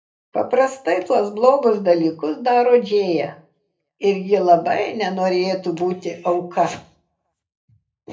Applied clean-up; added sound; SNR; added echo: none; none; none; reverberation time 0.3 s.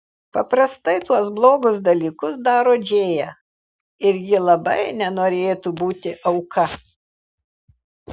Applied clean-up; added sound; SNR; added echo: none; none; none; none.